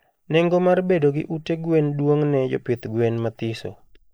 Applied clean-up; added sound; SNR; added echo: neural mask model Resemble Enhance denoiser.